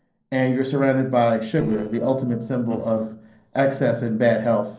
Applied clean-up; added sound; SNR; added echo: neural separator model SepFormer DNS4.